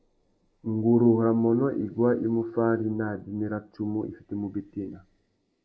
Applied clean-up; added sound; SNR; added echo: neural mask model Resemble Enhance denoiser.